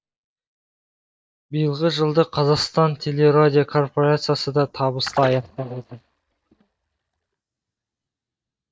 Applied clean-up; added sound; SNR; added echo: neural mask model DeepFilterNet 3.